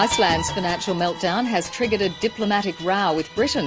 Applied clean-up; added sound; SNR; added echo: none; none; none; none.